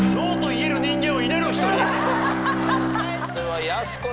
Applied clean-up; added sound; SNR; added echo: none; Bowed string instrument; 0 dB; none.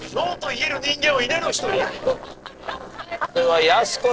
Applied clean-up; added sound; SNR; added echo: neural separator model SepFormer DNS4.